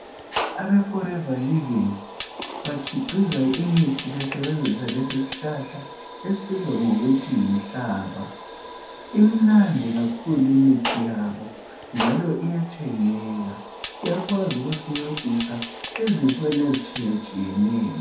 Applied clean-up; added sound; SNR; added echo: none; Fire; 9 dB; reverberation time 0.6 s.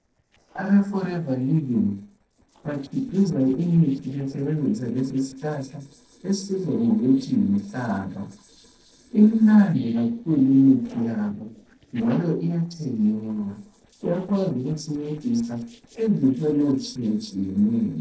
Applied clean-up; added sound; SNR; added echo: neural separator model SepFormer DNS4.